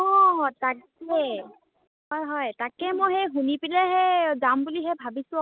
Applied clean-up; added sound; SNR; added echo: none; none; none; none.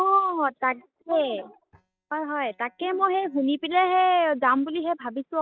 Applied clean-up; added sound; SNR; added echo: neural mask model DeepFilterNet 3.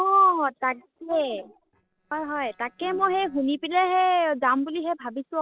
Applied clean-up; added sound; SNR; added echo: neural separator model SepFormer DNS4.